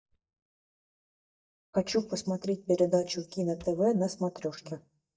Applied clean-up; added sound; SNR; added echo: neural mask model DeepFilterNet 3.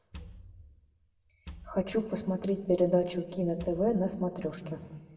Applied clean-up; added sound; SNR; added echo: none; Wood; 19 dB; reverberation time 1.2 s.